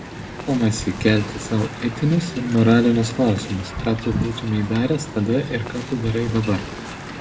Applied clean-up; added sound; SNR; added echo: none; Wind; 10 dB; reverberation time 0.5 s.